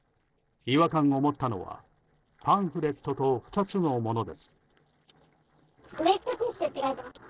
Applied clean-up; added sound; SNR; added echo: neural separator model SepFormer DNS4.